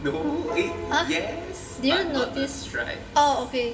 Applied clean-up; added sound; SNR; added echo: none; Piano; 14 dB; reverberation time 0.2 s.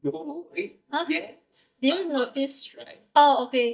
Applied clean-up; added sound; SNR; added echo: neural mask model DeepFilterNet 3.